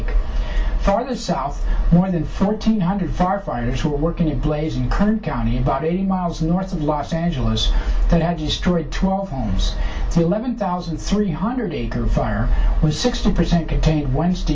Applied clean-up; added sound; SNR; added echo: none; none; none; reverberation time 0.2 s.